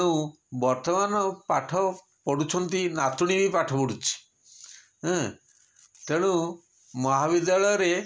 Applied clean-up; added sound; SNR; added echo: none; none; none; none.